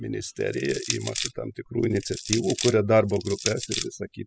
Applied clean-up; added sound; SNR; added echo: classical method spectral subtraction.